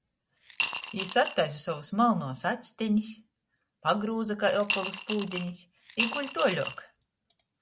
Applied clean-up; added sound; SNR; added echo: none; Coin (dropping) / Glass; 6 dB; none.